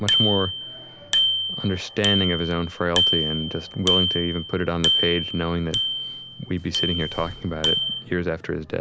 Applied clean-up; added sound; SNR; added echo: none; Bicycle bell; -1 dB; none.